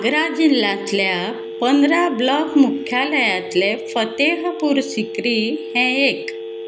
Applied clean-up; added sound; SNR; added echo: none; Telephone; 11 dB; none.